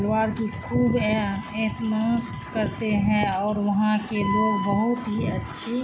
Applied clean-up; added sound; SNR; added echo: none; Wind instrument, woodwind instrument; 12 dB; none.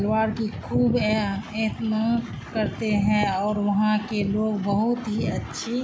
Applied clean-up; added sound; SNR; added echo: none; none; none; none.